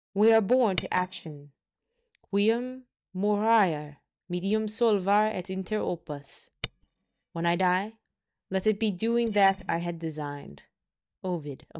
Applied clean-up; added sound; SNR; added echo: neural mask model DeepFilterNet 3.